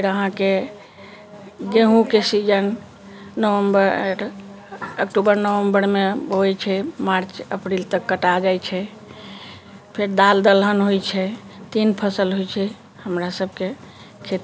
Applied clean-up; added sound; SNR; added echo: none; none; none; none.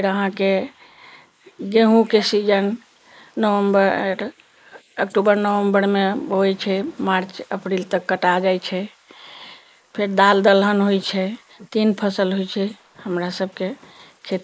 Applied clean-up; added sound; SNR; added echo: neural mask model Resemble Enhance denoiser.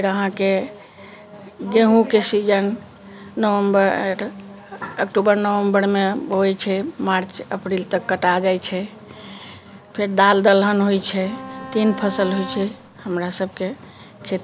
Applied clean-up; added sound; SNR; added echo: none; Bowed string instrument; 13 dB; none.